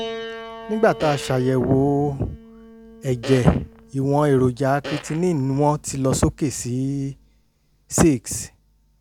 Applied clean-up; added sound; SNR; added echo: none; Piano + Fart; 16 dB; none.